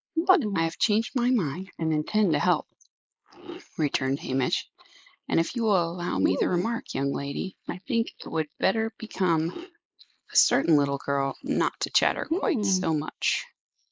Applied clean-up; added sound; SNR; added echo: neural mask model Resemble Enhance denoiser.